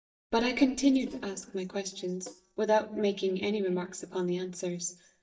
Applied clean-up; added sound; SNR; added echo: neural mask model DeepFilterNet 3.